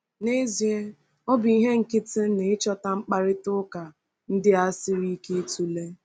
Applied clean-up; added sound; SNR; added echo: none; none; none; none.